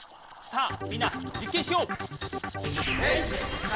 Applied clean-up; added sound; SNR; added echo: none; Liquid; 20 dB; none.